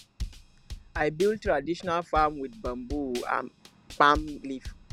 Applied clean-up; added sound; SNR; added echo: none; Drum kit; 12 dB; none.